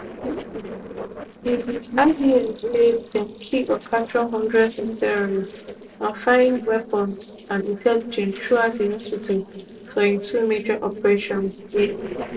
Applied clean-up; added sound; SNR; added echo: neural separator model SepFormer DNS4.